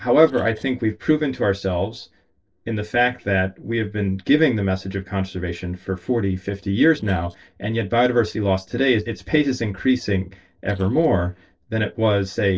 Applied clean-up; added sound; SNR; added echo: neural separator model SepFormer DNS4.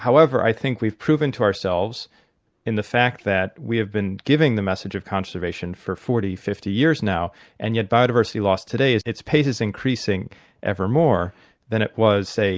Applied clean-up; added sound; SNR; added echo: none; none; none; none.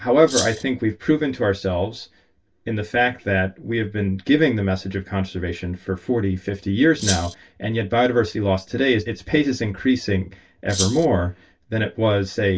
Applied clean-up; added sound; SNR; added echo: none; Rattle (instrument); 5 dB; reverberation time 0.1 s.